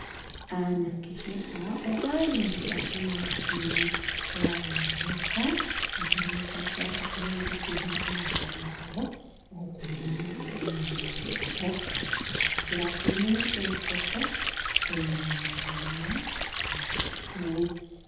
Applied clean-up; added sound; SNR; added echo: none; Sink (filling or washing) / Water; -2 dB; reverberation time 0.8 s.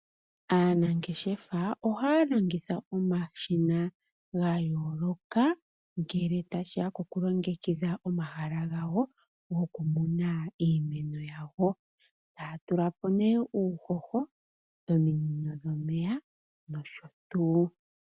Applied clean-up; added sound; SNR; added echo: none; none; none; none.